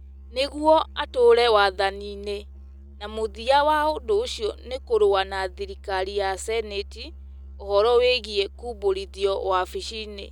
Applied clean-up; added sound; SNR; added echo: none; Musical instrument; 18 dB; none.